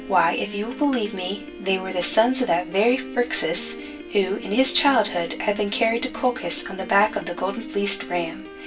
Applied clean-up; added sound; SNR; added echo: none; Piano; 13 dB; reverberation time 0.2 s.